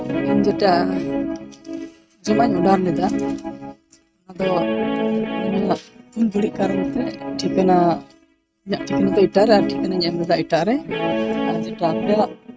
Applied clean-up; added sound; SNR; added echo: neural mask model RNNoise.